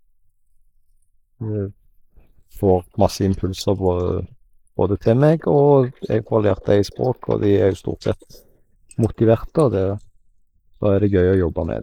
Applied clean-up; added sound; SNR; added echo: neural mask model Resemble Enhance denoiser.